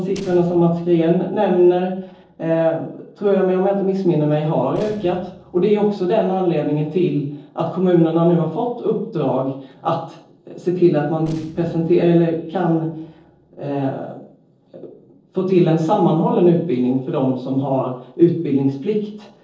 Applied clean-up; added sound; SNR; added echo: neural separator model SepFormer DNS4.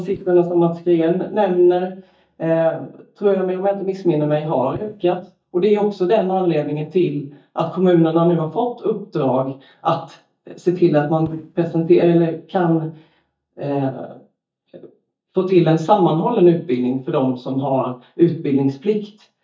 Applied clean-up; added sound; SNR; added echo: neural mask model DeepFilterNet 3.